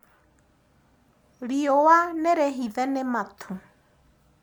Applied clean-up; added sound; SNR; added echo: none; none; none; none.